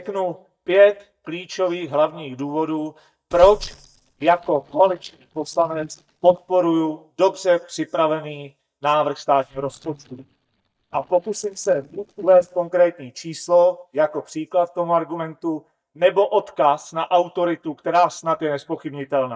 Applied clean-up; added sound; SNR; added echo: neural mask model DeepFilterNet 3.